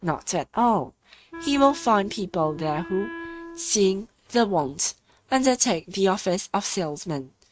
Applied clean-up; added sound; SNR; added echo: neural mask model RNNoise.